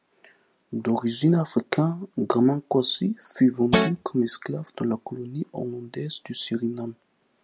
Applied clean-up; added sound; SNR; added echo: none; Guitar; -2 dB; none.